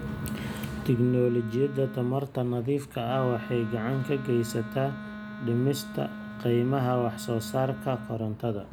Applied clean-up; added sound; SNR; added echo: none; Wind instrument, woodwind instrument; 12 dB; none.